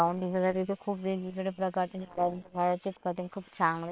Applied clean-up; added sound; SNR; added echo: neural separator model SepFormer WHAM!.